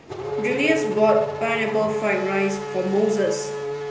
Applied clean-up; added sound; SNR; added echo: none; Race car, auto racing / Accelerating, revving, vroom; 5 dB; reverberation time 0.8 s.